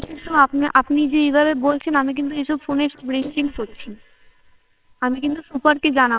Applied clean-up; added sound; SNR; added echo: neural separator model SepFormer WHAMR!.